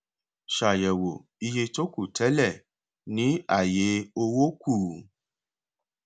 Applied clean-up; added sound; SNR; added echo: none; none; none; none.